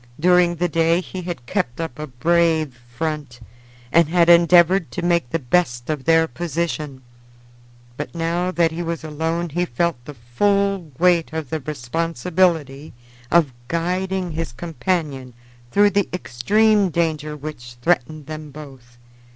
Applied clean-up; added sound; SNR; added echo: none; none; none; none.